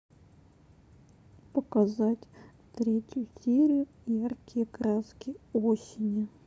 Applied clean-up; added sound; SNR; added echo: none; none; none; none.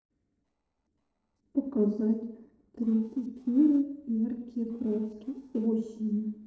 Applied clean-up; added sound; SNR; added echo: neural separator model SepFormer DNS4.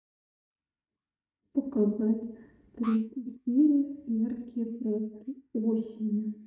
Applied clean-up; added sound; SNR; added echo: neural mask model DeepFilterNet 3.